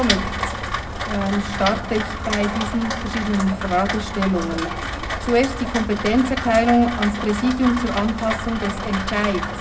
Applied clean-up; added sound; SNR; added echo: none; Rain; 5 dB; reverberation time 0.2 s.